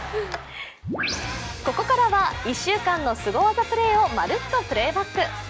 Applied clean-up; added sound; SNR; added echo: none; none; none; none.